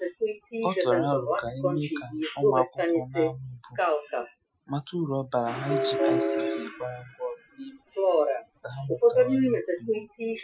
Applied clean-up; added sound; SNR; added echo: classical method Wiener filter.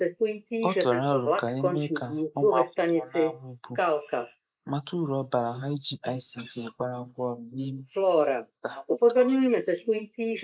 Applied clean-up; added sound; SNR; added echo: neural mask model Resemble Enhance denoiser.